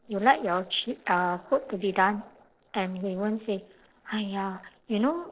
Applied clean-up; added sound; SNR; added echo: neural separator model SepFormer DNS4.